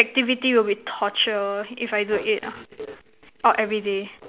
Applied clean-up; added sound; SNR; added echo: none; none; none; none.